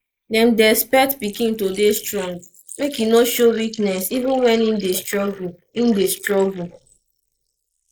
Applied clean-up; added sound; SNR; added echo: neural mask model Resemble Enhance denoiser.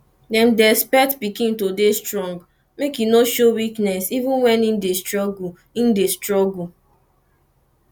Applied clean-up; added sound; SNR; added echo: none; none; none; none.